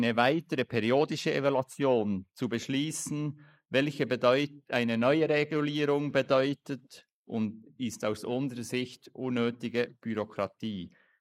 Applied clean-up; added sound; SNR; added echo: neural mask model Resemble Enhance denoiser.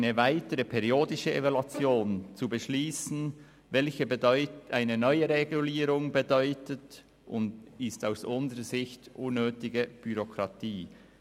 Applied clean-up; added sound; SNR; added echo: none; Bowed string instrument; 18 dB; none.